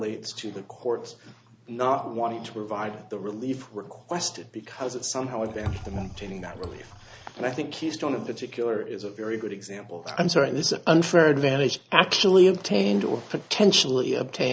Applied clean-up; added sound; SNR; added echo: none; Liquid; 13 dB; none.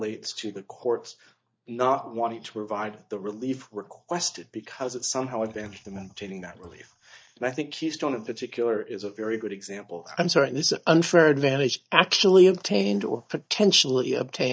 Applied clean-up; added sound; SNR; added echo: neural mask model DeepFilterNet 3.